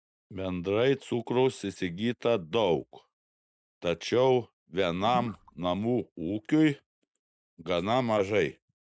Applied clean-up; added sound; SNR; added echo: neural mask model RNNoise.